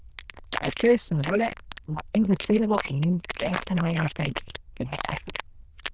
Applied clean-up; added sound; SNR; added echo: neural diffusion model UNIVERSE++.